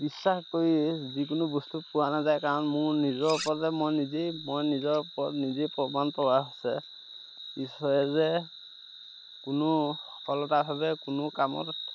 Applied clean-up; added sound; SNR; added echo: none; Cutlery, silverware; 13 dB; none.